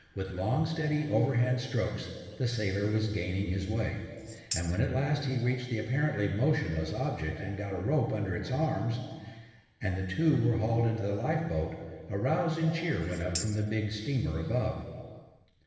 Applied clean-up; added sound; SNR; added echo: none; Tambourine; 12 dB; reverberation time 1.6 s.